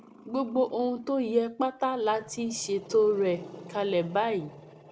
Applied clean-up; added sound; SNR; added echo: none; Growling; 20 dB; none.